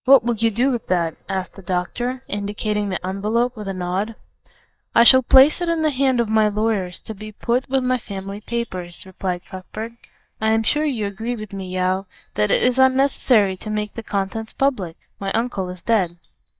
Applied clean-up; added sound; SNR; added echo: neural mask model DeepFilterNet 3.